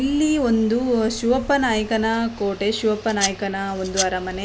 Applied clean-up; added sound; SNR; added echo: none; Domestic sounds, home sounds; 8 dB; none.